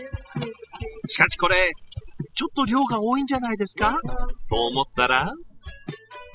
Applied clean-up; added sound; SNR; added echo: classical method spectral subtraction.